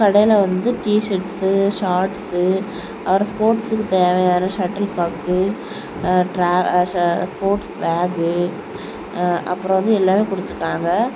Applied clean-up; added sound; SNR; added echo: none; none; none; none.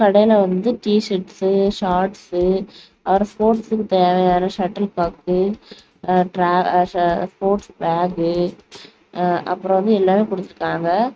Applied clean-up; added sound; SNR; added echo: neural mask model RNNoise.